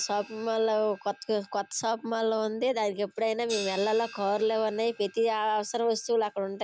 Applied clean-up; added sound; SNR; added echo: none; Crash cymbal; 19 dB; none.